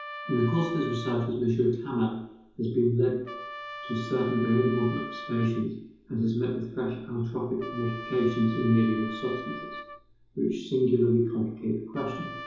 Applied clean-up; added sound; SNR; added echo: none; Trumpet; 14 dB; reverberation time 0.9 s.